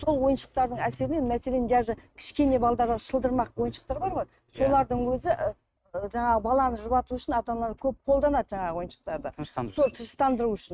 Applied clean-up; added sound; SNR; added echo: neural mask model RNNoise.